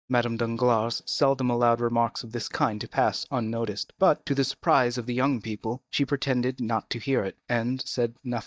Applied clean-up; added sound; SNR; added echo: neural mask model DeepFilterNet 3.